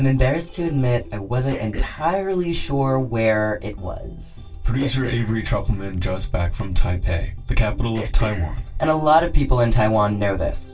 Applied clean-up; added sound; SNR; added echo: neural separator model SepFormer DNS4.